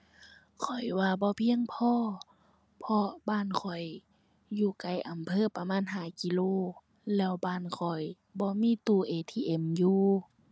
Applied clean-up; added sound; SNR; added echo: none; none; none; none.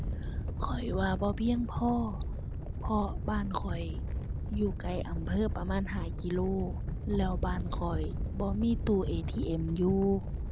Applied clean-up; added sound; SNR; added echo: none; Animal; 1 dB; none.